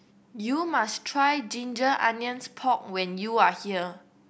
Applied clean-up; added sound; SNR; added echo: none; none; none; none.